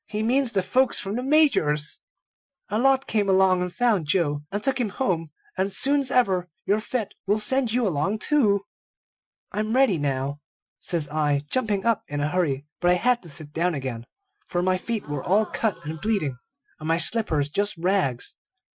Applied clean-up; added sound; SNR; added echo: classical method Wiener filter.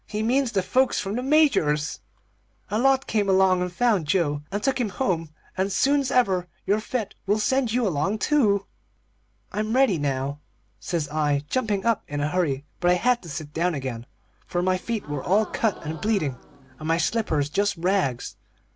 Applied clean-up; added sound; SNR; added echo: none; Gasp; 19 dB; none.